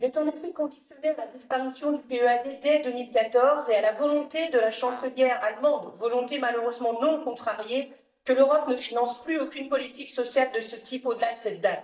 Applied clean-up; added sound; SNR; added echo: neural mask model DeepFilterNet 3.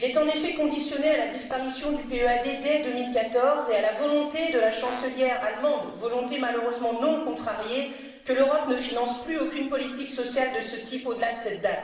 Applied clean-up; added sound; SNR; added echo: none; Brass instrument; 17 dB; reverberation time 0.9 s.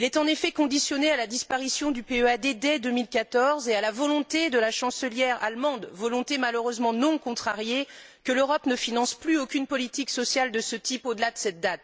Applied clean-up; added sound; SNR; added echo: none; none; none; none.